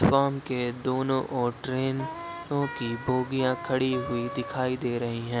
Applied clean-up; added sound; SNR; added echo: none; Wind instrument, woodwind instrument; 11 dB; none.